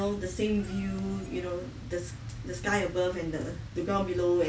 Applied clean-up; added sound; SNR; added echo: none; Insect; 20 dB; none.